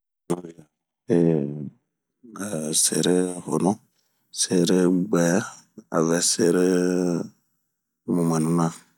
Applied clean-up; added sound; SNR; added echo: none; none; none; none.